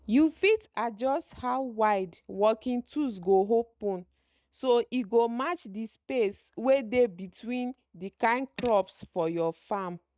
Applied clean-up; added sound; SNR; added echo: neural mask model RNNoise.